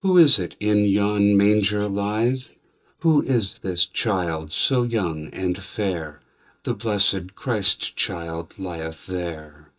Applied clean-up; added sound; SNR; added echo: neural mask model DeepFilterNet 3.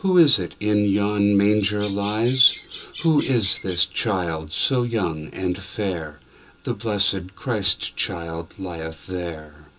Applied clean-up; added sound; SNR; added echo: none; Bird vocalization, bird call, bird song; 14 dB; reverberation time 0.2 s.